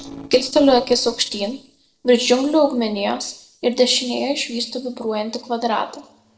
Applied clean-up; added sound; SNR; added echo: neural separator model SepFormer DNS4.